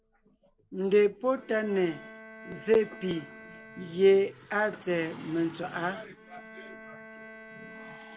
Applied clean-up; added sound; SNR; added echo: none; Bowed string instrument; 20 dB; none.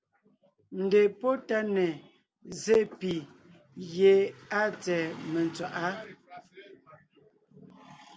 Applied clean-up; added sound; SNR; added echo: none; none; none; none.